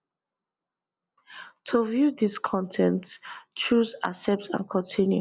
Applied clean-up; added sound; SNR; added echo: none; none; none; none.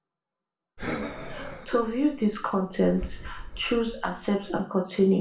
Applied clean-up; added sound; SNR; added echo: none; Breathing; 10 dB; reverberation time 0.4 s.